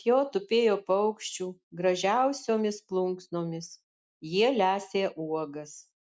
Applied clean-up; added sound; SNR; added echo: none; none; none; none.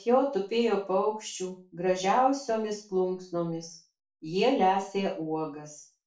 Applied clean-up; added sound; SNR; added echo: none; none; none; reverberation time 0.3 s.